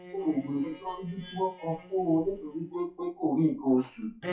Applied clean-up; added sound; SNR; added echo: classical method WPE with log-MMSE.